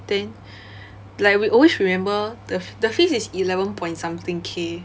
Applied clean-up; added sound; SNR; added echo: none; none; none; none.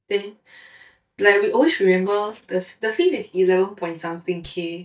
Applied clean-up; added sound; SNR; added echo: neural mask model DeepFilterNet 3.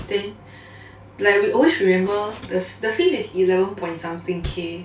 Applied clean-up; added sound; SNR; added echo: none; Door; 19 dB; reverberation time 0.3 s.